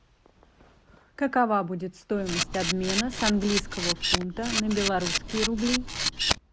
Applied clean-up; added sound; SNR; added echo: none; Camera; 0 dB; none.